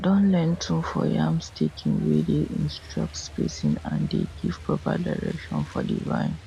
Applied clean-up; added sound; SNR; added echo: none; Truck; 16 dB; none.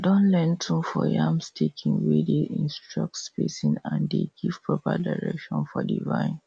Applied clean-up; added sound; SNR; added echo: none; none; none; none.